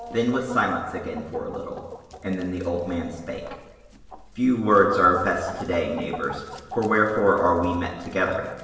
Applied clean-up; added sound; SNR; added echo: none; Chicken, rooster; 16 dB; reverberation time 1.0 s.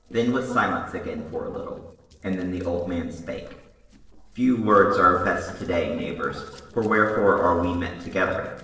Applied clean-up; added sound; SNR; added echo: neural separator model SepFormer DNS4.